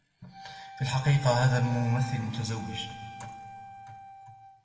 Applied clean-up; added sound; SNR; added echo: none; Wind instrument, woodwind instrument; 14 dB; reverberation time 1.9 s.